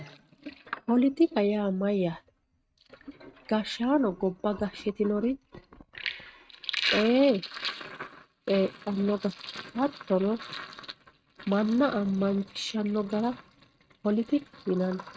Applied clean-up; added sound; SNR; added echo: neural mask model RNNoise.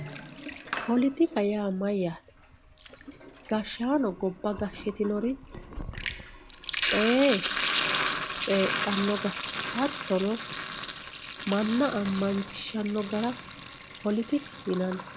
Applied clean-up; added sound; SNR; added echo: none; Sink (filling or washing); 5 dB; none.